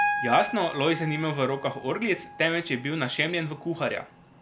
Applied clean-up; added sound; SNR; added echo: none; Piano; 8 dB; none.